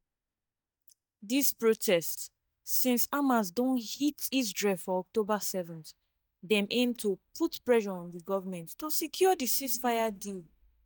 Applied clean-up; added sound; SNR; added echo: neural mask model DeepFilterNet 3.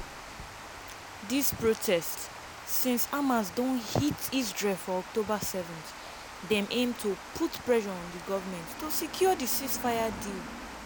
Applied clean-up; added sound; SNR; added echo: none; Water; 11 dB; none.